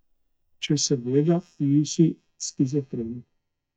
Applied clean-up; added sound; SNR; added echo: neural mask model DeepFilterNet 3.